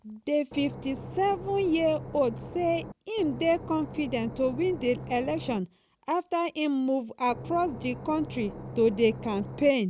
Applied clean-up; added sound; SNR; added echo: none; Engine / Boat, Water vehicle; 12 dB; none.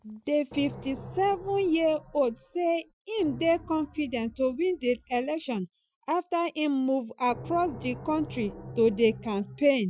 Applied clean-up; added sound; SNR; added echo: classical method Wiener filter.